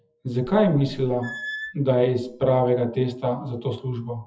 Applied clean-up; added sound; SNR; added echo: classical method WPE with log-MMSE.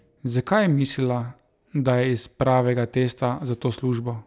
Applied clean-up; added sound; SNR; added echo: none; none; none; none.